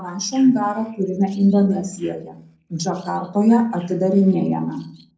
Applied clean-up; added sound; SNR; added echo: neural separator model SepFormer DNS4.